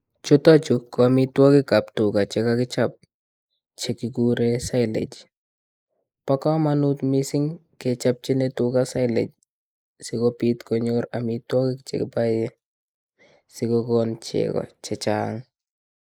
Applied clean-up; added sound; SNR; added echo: neural mask model Resemble Enhance denoiser.